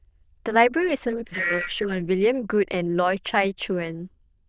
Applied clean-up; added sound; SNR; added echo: neural diffusion model UNIVERSE++.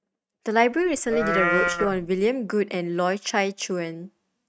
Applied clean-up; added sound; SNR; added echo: neural mask model RNNoise.